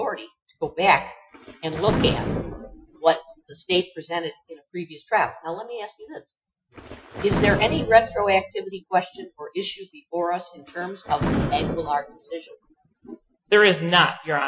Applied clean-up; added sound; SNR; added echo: classical method Wiener filter.